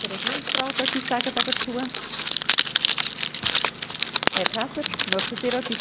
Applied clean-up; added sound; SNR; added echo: none; Crackle; -5 dB; none.